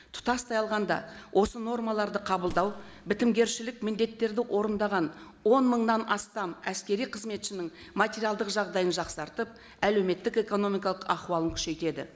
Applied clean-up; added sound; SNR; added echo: none; Gunshot, gunfire; 18 dB; none.